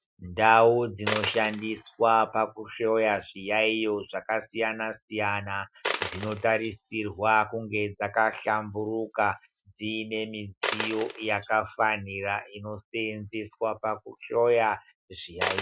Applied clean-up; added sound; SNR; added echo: classical method Wiener filter.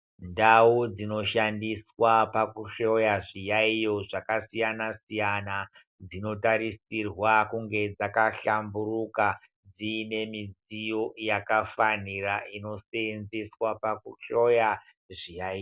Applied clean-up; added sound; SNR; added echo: none; none; none; none.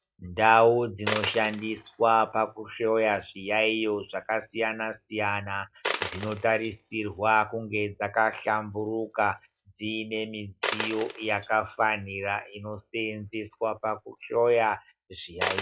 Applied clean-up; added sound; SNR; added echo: classical method log-MMSE.